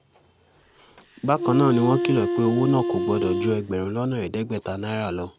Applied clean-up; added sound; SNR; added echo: none; Wind instrument, woodwind instrument; 2 dB; none.